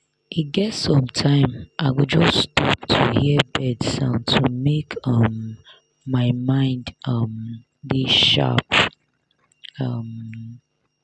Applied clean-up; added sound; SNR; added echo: none; none; none; none.